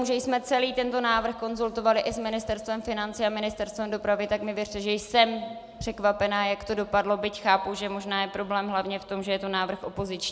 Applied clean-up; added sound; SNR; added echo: none; none; none; none.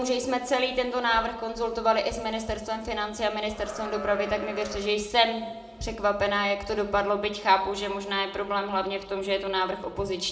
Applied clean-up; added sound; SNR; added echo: none; Livestock, farm animals, working animals; 10 dB; reverberation time 0.5 s.